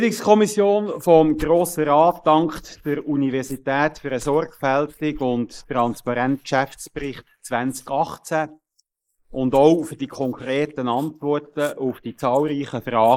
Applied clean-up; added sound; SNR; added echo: neural mask model Resemble Enhance denoiser.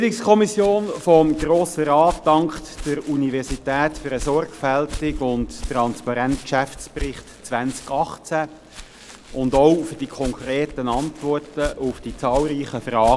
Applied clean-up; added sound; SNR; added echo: none; Walk, footsteps; 15 dB; none.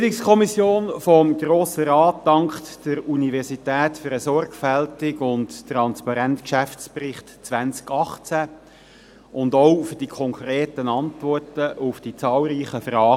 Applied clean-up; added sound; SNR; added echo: none; none; none; none.